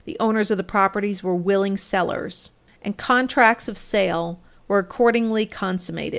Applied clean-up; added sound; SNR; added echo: none; none; none; none.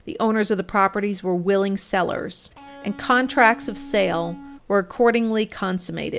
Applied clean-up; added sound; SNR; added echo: none; Electric guitar; 17 dB; none.